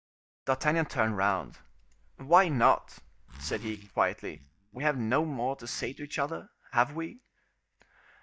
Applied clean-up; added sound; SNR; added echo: neural mask model DeepFilterNet 3.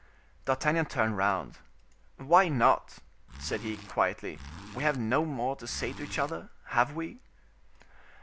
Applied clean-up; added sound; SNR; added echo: none; Zipper (clothing); 13 dB; none.